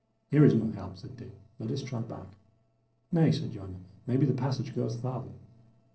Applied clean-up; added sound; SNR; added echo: neural separator model SepFormer DNS4.